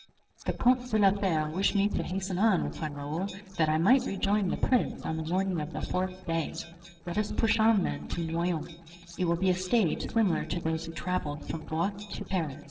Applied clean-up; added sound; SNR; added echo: neural separator model SepFormer DNS4.